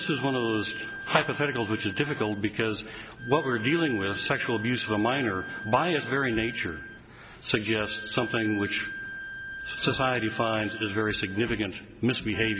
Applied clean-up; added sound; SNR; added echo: none; Bowed string instrument; 11 dB; none.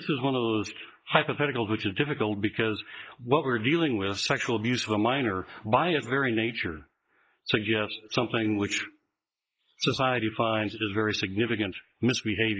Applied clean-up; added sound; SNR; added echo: neural mask model Resemble Enhance denoiser.